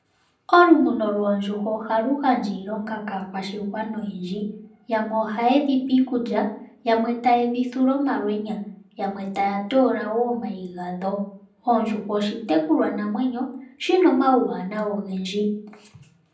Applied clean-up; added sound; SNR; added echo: none; none; none; reverberation time 0.6 s.